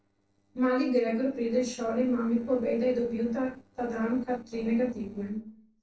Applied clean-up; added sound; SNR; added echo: neural separator model SepFormer DNS4.